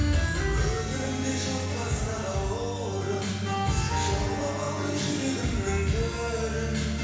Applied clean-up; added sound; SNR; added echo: none; Bowed string instrument; 15 dB; reverberation time 1.1 s.